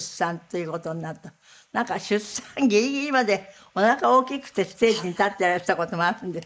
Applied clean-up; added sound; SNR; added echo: neural mask model Resemble Enhance denoiser.